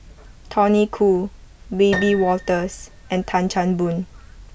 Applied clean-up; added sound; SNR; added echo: none; Piano; 14 dB; none.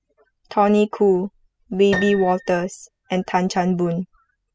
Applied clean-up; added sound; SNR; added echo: classical method spectral subtraction.